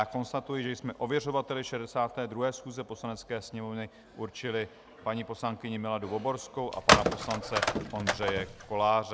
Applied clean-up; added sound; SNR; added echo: none; Telephone; -4 dB; none.